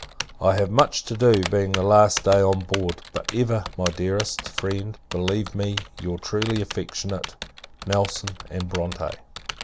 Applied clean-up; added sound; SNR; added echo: none; Typing; 11 dB; none.